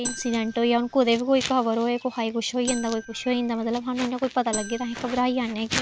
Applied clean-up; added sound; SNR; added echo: none; Marimba, xylophone; 10 dB; none.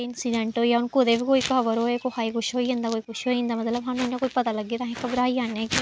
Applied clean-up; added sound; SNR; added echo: none; none; none; none.